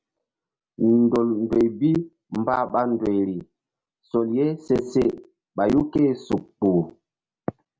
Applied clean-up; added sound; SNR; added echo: none; none; none; none.